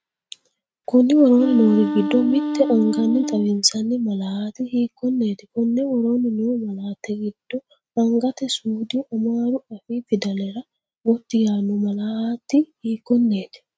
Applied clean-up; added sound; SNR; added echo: neural mask model RNNoise.